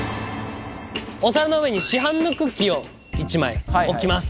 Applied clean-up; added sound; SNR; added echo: none; none; none; none.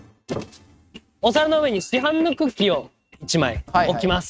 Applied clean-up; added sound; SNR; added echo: neural mask model RNNoise.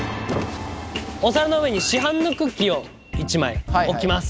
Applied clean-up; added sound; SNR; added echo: none; Car; 9 dB; none.